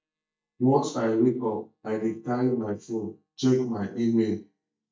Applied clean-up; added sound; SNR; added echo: neural mask model DeepFilterNet 3.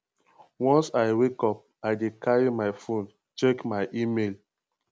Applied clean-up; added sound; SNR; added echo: none; none; none; none.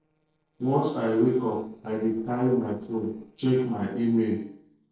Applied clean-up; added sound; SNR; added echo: neural separator model SepFormer DNS4.